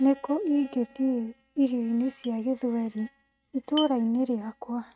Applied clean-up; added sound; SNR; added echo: neural mask model RNNoise.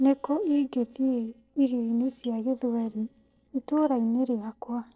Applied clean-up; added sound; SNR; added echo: neural separator model SepFormer DNS4.